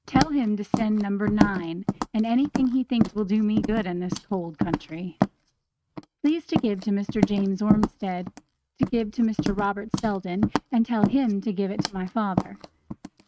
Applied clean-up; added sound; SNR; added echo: neural mask model RNNoise.